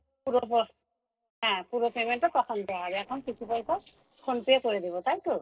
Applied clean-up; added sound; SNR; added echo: neural separator model SepFormer DNS4.